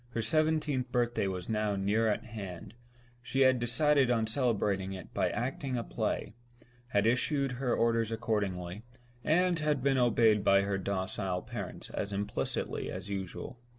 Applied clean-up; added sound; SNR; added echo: none; Organ; 17 dB; none.